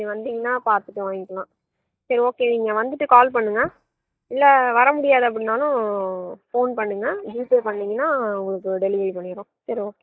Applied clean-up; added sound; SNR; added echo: neural mask model DeepFilterNet 3.